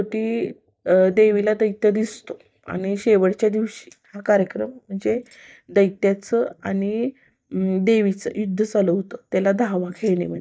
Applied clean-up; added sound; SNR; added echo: neural mask model DeepFilterNet 3.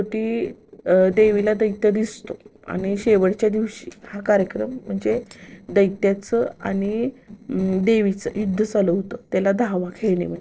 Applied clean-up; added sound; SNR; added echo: neural separator model SepFormer DNS4.